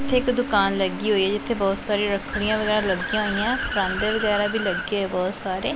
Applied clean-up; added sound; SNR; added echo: none; Accelerating, revving, vroom / Car + Bass guitar; 8 dB; none.